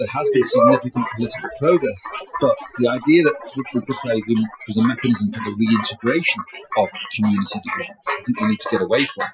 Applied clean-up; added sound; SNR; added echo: classical method Wiener filter.